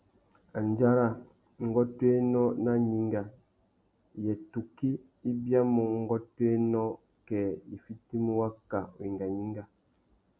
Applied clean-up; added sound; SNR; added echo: none; none; none; none.